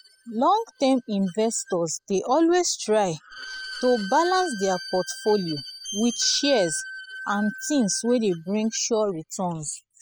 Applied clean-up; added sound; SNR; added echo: classical method spectral subtraction.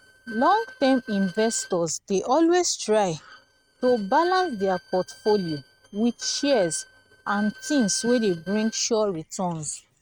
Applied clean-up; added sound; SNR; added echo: neural mask model RNNoise.